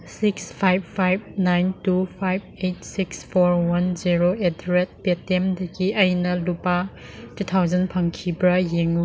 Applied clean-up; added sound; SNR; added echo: none; none; none; none.